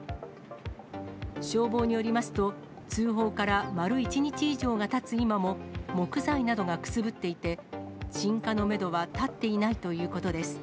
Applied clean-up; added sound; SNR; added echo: none; none; none; none.